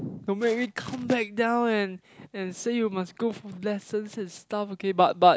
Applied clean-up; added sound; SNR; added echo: none; none; none; none.